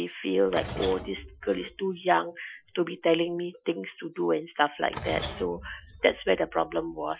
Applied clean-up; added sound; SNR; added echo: classical method Wiener filter.